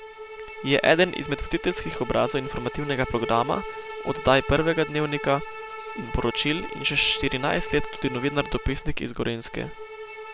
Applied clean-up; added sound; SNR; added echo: none; Bowed string instrument; 11 dB; none.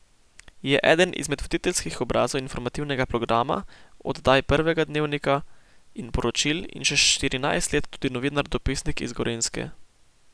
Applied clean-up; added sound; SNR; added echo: none; none; none; none.